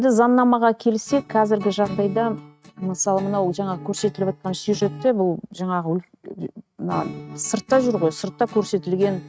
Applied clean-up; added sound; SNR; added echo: neural mask model RNNoise.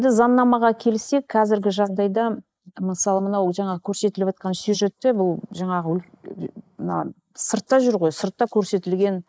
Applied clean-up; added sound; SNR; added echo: neural mask model Resemble Enhance denoiser.